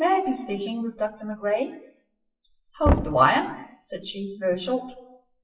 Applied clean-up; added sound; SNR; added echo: classical method WPE with log-MMSE.